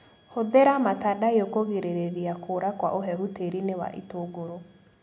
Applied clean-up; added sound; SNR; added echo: none; none; none; none.